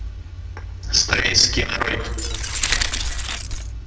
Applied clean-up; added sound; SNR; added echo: neural separator model SepFormer DNS4.